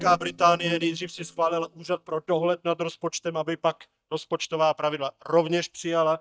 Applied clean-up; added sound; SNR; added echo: neural mask model DeepFilterNet 3.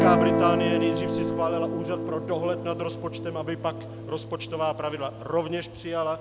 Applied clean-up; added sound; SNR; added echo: none; Guitar; -1 dB; none.